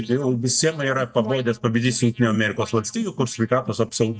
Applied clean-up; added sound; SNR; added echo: neural mask model DeepFilterNet 3.